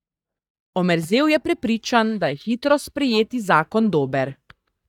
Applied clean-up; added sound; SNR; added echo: neural mask model DeepFilterNet 3.